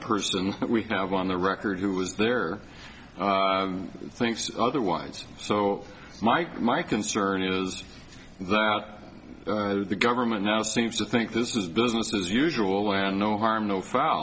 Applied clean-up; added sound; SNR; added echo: none; none; none; none.